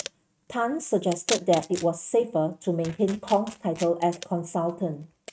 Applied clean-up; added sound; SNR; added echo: neural mask model RNNoise.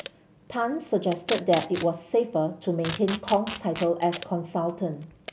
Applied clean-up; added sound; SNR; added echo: none; Packing tape, duct tape; 10 dB; none.